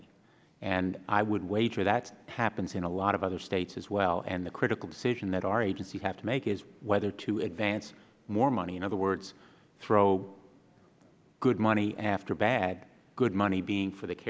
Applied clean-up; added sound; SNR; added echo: none; none; none; none.